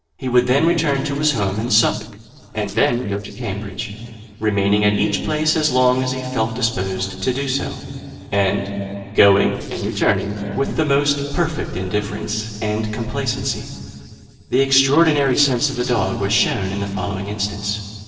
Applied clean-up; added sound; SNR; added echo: neural separator model SepFormer DNS4.